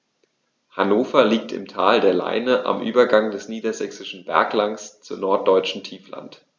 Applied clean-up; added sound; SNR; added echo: none; none; none; none.